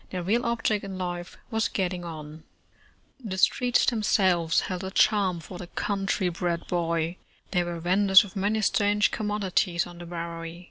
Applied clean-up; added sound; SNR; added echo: none; none; none; none.